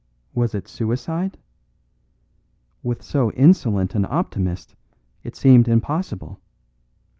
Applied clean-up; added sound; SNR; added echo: none; none; none; none.